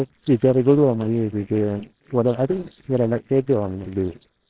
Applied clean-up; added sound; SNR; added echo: neural separator model SepFormer WHAMR!.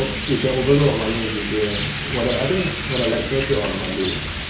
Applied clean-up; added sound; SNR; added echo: none; Rain; 5 dB; reverberation time 0.7 s.